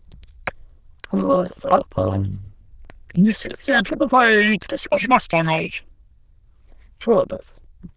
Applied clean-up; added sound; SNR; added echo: neural diffusion model UNIVERSE++.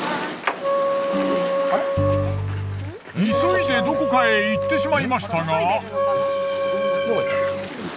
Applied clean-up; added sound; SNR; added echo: none; Wind instrument, woodwind instrument; 0 dB; none.